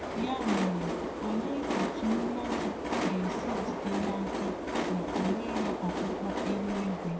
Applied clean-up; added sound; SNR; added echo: none; Train; -2 dB; reverberation time 0.8 s.